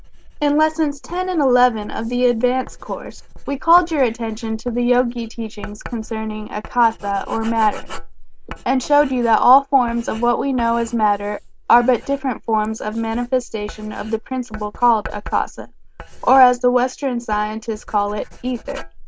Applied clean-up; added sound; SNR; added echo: none; Writing; 14 dB; none.